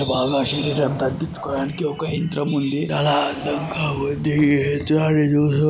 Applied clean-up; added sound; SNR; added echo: none; Drawer open or close; 18 dB; none.